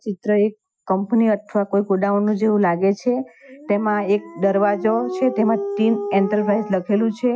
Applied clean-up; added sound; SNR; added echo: classical method Wiener filter.